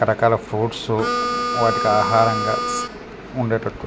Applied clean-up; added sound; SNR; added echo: none; Harmonica; 2 dB; none.